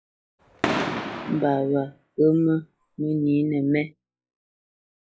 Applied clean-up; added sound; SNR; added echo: classical method log-MMSE.